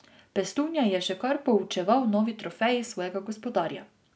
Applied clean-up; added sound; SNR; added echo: none; none; none; none.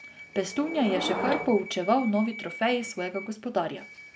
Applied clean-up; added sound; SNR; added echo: none; Subway, metro, underground / Door; 9 dB; none.